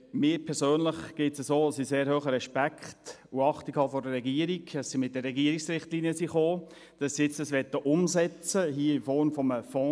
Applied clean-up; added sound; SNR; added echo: none; none; none; none.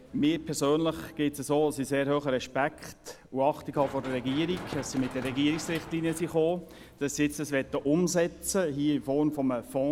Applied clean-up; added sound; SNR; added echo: none; Run; 17 dB; none.